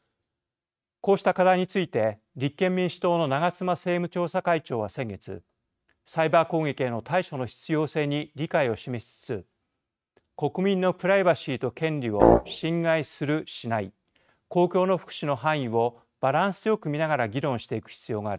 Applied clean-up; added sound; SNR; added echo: neural mask model RNNoise.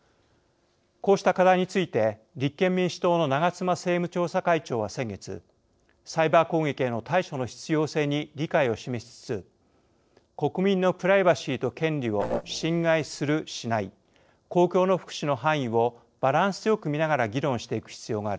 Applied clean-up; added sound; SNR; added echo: neural separator model SepFormer DNS4.